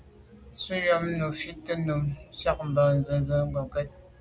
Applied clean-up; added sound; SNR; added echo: none; none; none; none.